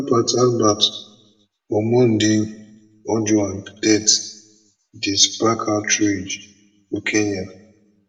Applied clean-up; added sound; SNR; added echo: none; none; none; reverberation time 0.6 s.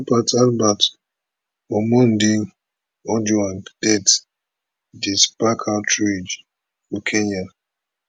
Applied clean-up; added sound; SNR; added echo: none; none; none; none.